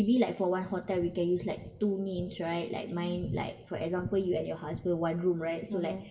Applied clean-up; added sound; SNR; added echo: none; none; none; reverberation time 0.7 s.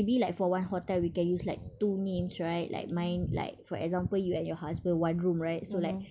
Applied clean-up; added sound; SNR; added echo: none; none; none; none.